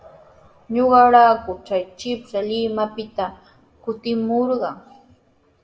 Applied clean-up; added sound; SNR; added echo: none; none; none; reverberation time 0.5 s.